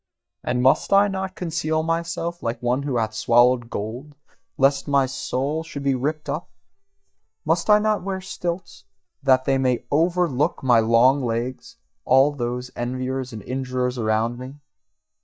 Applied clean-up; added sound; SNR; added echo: neural mask model DeepFilterNet 3.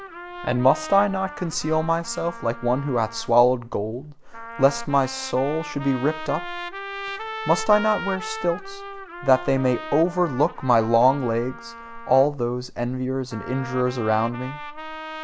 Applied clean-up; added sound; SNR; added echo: none; Trumpet; 13 dB; none.